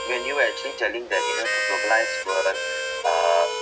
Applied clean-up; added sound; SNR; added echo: none; Harmonica; 3 dB; none.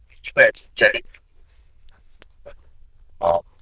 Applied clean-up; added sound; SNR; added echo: neural diffusion model UNIVERSE++.